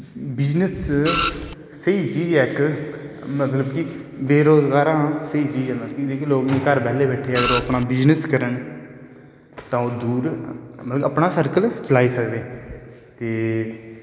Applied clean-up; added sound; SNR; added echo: none; Printer; 3 dB; none.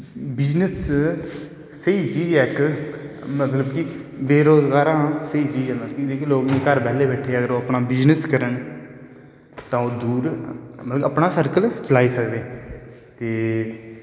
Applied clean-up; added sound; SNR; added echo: none; none; none; none.